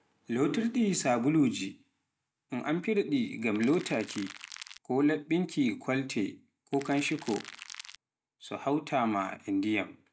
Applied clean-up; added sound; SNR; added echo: none; Crackle; 16 dB; none.